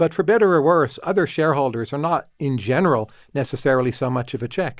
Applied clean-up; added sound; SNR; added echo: neural mask model Resemble Enhance denoiser.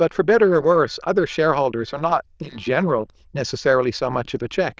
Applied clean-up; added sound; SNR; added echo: neural diffusion model UNIVERSE++.